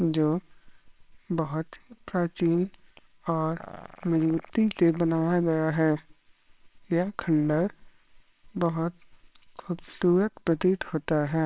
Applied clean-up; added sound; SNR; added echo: neural separator model SepFormer WHAMR!.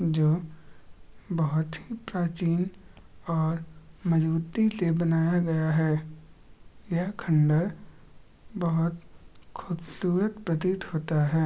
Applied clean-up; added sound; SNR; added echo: none; none; none; none.